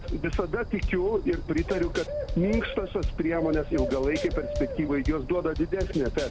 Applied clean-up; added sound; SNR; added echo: none; Bird + Drum kit; 5 dB; none.